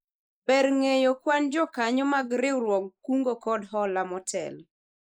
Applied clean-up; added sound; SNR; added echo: neural mask model Resemble Enhance denoiser.